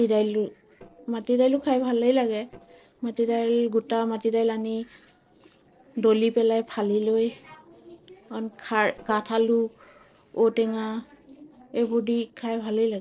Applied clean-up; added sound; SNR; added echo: neural separator model SepFormer DNS4.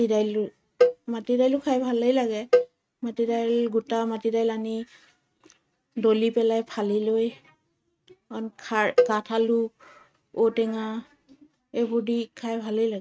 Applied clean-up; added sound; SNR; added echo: neural mask model RNNoise.